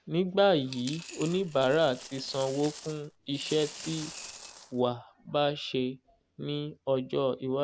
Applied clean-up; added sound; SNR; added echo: none; Coin (dropping); 17 dB; none.